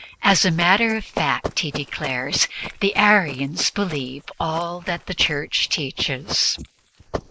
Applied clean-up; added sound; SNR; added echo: neural mask model Resemble Enhance denoiser.